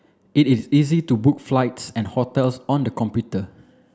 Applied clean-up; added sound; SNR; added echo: none; none; none; none.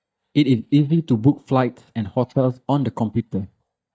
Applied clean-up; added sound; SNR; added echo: neural mask model DeepFilterNet 3.